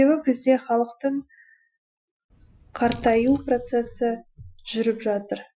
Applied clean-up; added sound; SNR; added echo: classical method Wiener filter.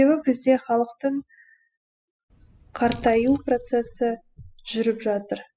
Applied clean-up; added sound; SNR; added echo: classical method spectral subtraction.